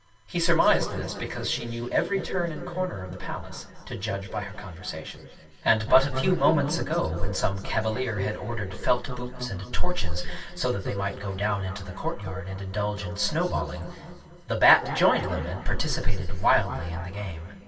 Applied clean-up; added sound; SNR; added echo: none; none; none; reverberation time 2.6 s.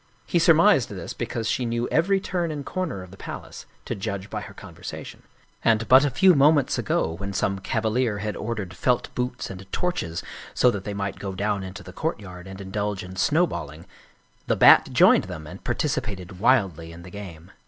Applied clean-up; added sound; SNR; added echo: none; none; none; none.